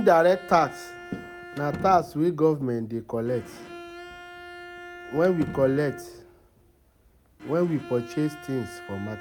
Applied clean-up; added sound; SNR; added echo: none; Slam + Bowed string instrument; 15 dB; none.